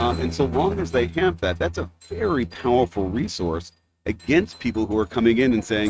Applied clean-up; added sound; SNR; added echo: neural mask model RNNoise.